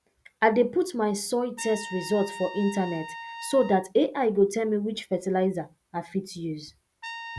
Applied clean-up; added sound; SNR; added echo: none; Trumpet; 16 dB; none.